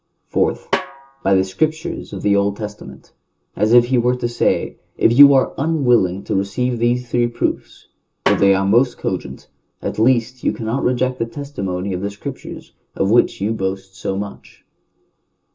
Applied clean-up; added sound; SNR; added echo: none; Snare drum; 9 dB; reverberation time 0.2 s.